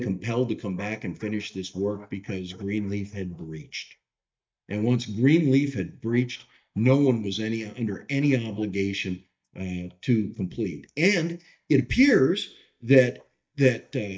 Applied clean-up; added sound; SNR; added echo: neural mask model DeepFilterNet 3.